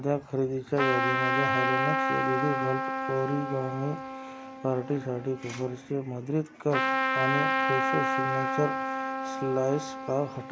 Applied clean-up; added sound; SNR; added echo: none; Trumpet; -1 dB; none.